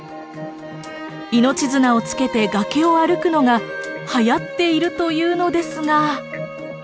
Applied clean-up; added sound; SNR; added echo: none; none; none; none.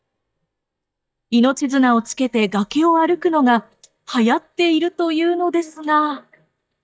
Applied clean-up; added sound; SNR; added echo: neural mask model DeepFilterNet 3.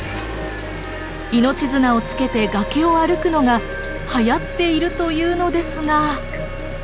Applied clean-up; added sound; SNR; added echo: none; Engine; 10 dB; none.